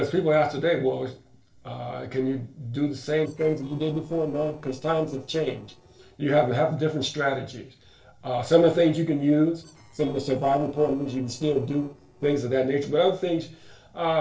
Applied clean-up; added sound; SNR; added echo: neural separator model SepFormer DNS4.